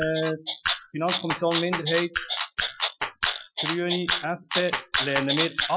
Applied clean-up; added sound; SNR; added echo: classical method Wiener filter.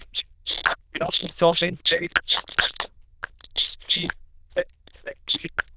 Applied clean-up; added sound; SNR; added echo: neural diffusion model UNIVERSE++.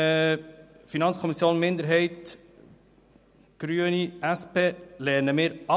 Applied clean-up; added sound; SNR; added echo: none; none; none; none.